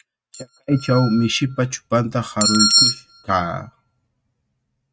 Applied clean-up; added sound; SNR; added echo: neural mask model RNNoise.